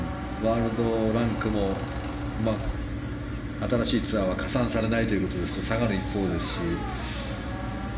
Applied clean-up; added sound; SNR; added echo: none; Squeak; 14 dB; reverberation time 0.6 s.